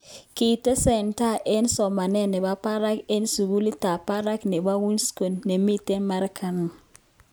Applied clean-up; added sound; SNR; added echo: none; none; none; none.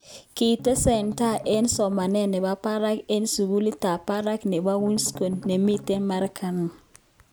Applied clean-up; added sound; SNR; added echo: none; Strum; 15 dB; none.